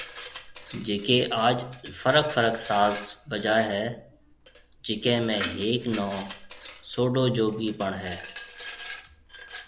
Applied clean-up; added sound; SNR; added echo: none; Glass; 13 dB; none.